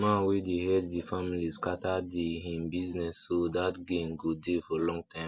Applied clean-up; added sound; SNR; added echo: none; none; none; none.